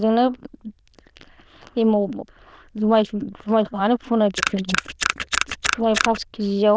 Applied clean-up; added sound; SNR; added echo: neural diffusion model UNIVERSE++.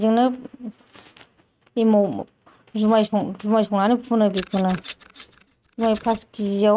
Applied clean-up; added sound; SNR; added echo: neural mask model RNNoise.